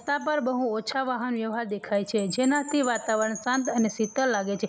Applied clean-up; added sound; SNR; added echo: none; Wind chime; 17 dB; none.